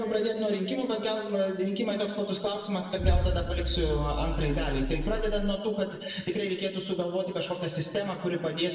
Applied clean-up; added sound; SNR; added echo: none; Explosion; 0 dB; reverberation time 1.2 s.